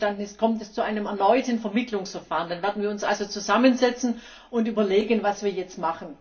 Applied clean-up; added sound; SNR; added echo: none; none; none; reverberation time 0.2 s.